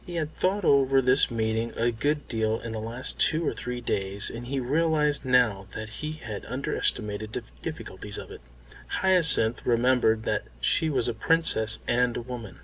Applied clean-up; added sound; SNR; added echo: none; none; none; none.